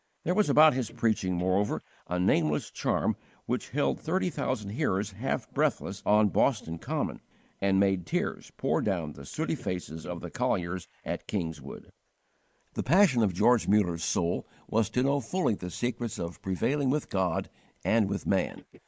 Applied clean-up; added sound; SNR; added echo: neural mask model Resemble Enhance denoiser.